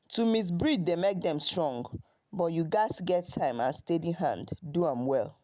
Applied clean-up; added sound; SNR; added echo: none; none; none; none.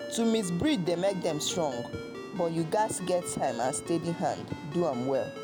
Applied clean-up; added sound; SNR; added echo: none; Ringtone + Boat, Water vehicle; 10 dB; none.